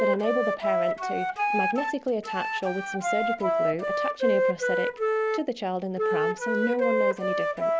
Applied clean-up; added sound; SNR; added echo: none; Wind instrument, woodwind instrument; -4 dB; none.